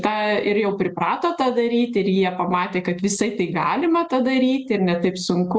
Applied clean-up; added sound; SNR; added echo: none; none; none; none.